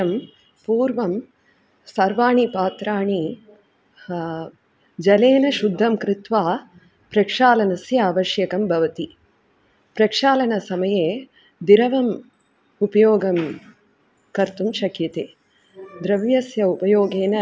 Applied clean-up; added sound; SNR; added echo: none; none; none; none.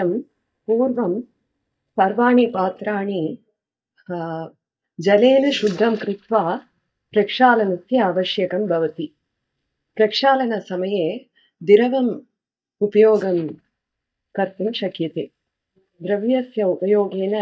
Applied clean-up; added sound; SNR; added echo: neural mask model DeepFilterNet 3.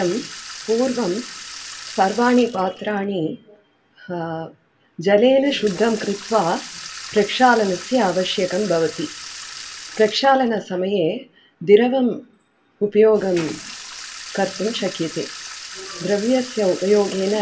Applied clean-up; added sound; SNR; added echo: none; Sink (filling or washing) / Water tap, faucet; 16 dB; reverberation time 0.2 s.